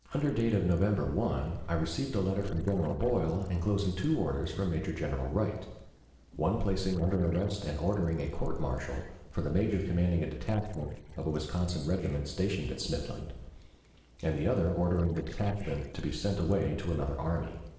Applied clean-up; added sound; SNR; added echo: neural separator model SepFormer DNS4.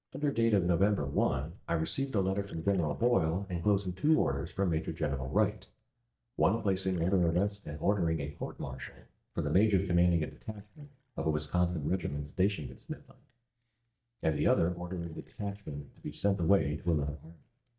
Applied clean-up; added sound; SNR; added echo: neural mask model DeepFilterNet 3.